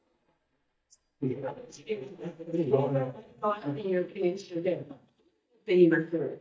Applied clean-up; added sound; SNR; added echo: neural mask model DeepFilterNet 3.